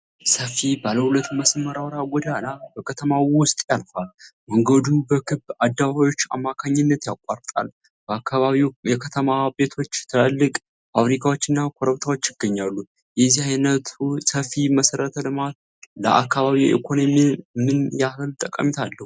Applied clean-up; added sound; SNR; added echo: none; none; none; none.